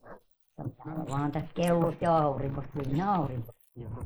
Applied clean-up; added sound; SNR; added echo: neural mask model Resemble Enhance denoiser.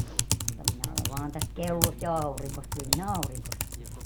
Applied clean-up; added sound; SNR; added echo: none; Typing; -2 dB; none.